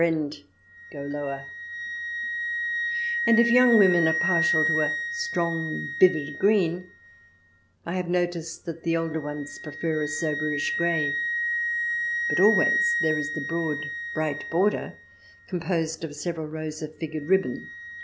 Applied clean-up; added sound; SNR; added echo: none; Wind instrument, woodwind instrument; 3 dB; none.